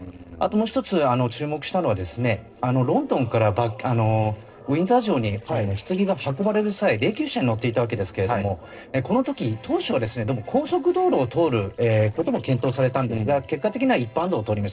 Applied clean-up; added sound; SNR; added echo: neural separator model SepFormer DNS4.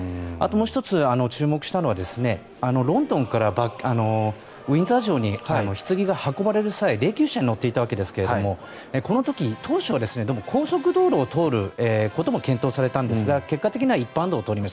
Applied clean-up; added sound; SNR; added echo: none; none; none; none.